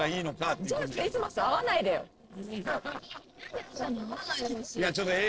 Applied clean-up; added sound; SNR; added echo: neural separator model SepFormer DNS4.